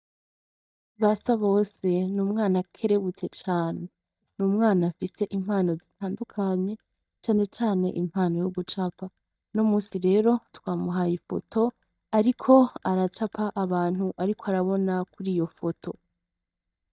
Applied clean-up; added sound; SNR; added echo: neural mask model DeepFilterNet 3.